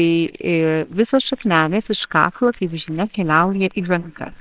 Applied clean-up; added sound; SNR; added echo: neural separator model SepFormer WHAMR!.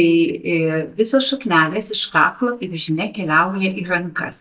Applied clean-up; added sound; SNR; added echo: neural mask model DeepFilterNet 3.